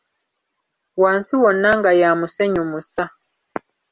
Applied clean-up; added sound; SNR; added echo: none; none; none; none.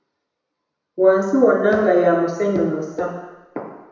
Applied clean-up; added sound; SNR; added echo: none; none; none; reverberation time 1.0 s.